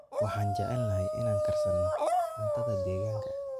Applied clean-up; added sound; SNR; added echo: none; Dog; -4 dB; none.